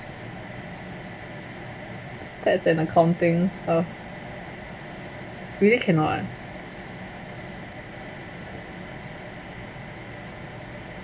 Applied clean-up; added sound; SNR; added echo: none; none; none; none.